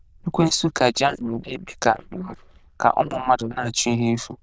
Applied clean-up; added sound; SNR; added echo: neural diffusion model UNIVERSE++.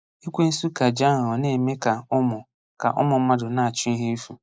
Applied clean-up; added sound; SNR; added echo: neural mask model Resemble Enhance denoiser.